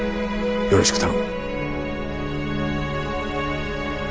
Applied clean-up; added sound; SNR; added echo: none; none; none; none.